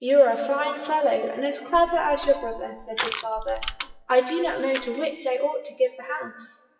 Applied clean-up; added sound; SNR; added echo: classical method WPE with log-MMSE.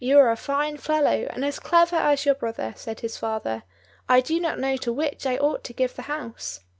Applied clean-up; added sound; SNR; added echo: none; none; none; none.